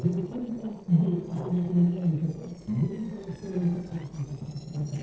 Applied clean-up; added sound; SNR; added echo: neural separator model SepFormer DNS4.